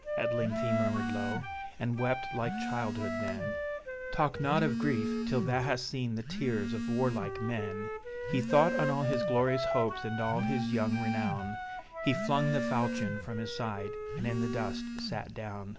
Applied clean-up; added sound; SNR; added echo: none; Telephone + Wind instrument, woodwind instrument; 2 dB; none.